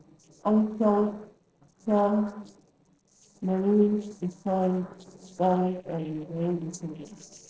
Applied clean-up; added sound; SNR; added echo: neural separator model SepFormer DNS4.